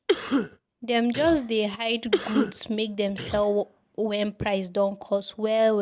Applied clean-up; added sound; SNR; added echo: none; Cough; 4 dB; none.